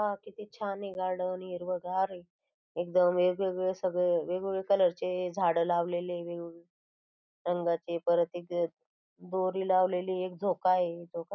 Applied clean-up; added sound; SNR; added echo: none; none; none; none.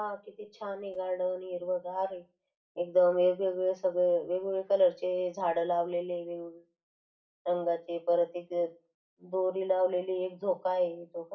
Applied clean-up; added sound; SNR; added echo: none; none; none; reverberation time 0.3 s.